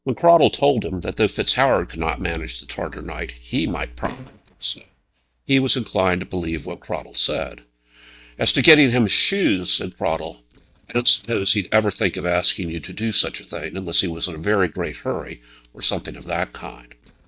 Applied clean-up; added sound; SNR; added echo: neural mask model DeepFilterNet 3.